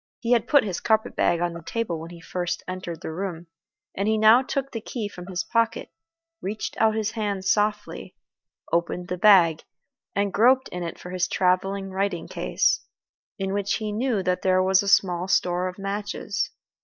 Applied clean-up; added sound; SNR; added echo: neural mask model DeepFilterNet 3.